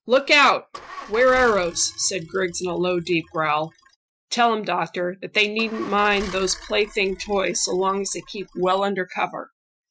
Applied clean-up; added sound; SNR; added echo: classical method Wiener filter.